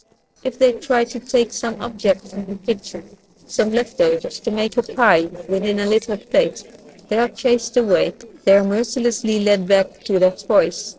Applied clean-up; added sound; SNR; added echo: neural separator model SepFormer DNS4.